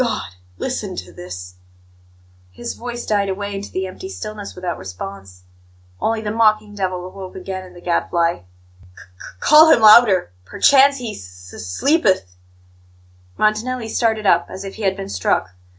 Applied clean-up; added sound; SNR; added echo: none; none; none; none.